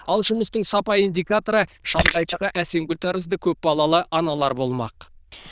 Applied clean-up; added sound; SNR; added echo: neural diffusion model UNIVERSE++.